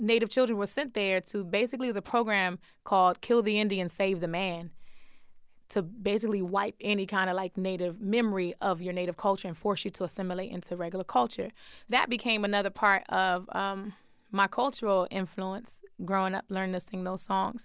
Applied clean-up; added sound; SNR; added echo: none; none; none; none.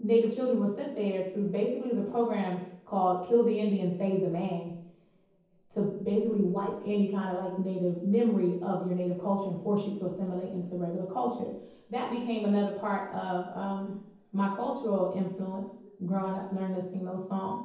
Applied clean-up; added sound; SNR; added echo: none; none; none; reverberation time 0.9 s.